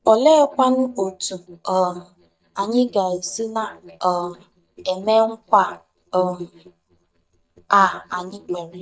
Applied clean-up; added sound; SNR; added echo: neural mask model DeepFilterNet 3.